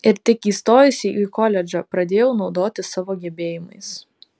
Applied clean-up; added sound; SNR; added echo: none; none; none; none.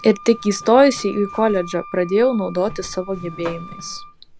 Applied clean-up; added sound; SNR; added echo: none; Zipper (clothing) + Wind instrument, woodwind instrument; 16 dB; none.